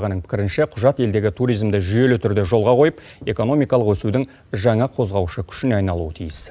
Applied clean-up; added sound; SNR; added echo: none; none; none; none.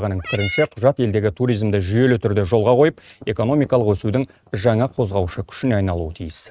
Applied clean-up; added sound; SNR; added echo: neural mask model RNNoise.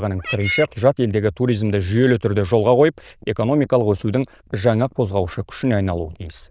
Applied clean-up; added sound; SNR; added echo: neural diffusion model UNIVERSE++.